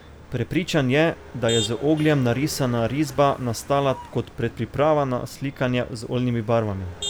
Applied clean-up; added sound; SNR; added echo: none; Motor vehicle (road); 15 dB; none.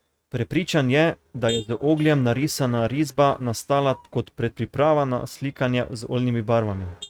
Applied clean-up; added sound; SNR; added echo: neural mask model RNNoise.